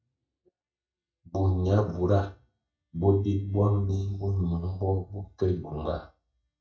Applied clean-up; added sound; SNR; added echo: neural mask model DeepFilterNet 3.